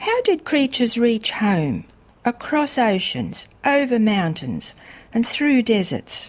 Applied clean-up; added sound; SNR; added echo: none; none; none; none.